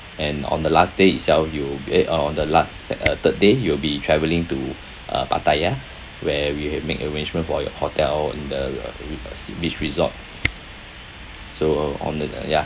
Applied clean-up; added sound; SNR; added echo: none; Camera; 16 dB; none.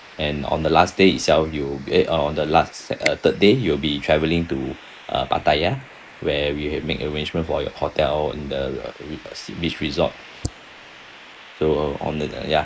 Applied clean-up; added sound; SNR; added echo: neural mask model Resemble Enhance denoiser.